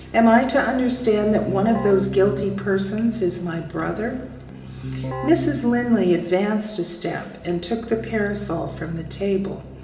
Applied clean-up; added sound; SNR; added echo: none; Keyboard (musical); 12 dB; reverberation time 1.0 s.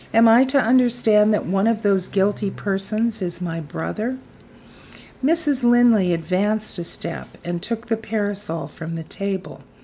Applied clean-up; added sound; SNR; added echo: none; none; none; none.